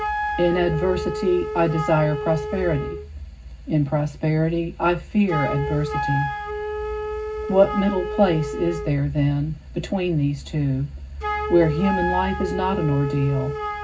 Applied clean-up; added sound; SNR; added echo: none; Wind instrument, woodwind instrument; 7 dB; reverberation time 0.4 s.